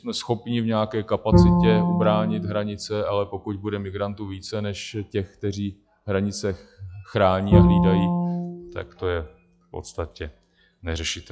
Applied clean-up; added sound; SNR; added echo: classical method log-MMSE.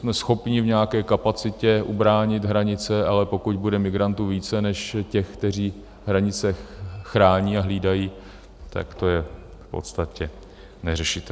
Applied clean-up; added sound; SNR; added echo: none; none; none; none.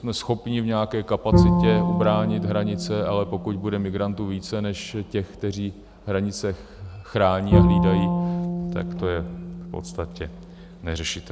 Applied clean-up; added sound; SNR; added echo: none; Bowed string instrument; -1 dB; none.